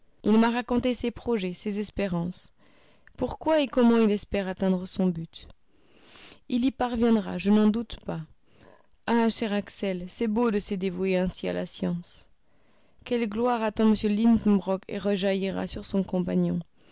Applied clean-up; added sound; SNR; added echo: none; none; none; none.